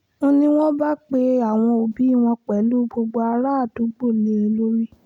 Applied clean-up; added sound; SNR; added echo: none; none; none; none.